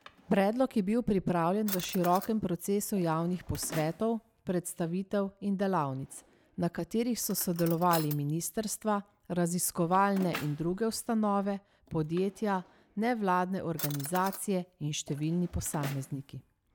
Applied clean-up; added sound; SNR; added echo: none; Drawer open or close; 16 dB; none.